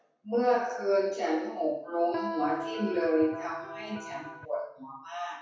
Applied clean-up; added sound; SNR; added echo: none; Electric guitar; 7 dB; reverberation time 0.6 s.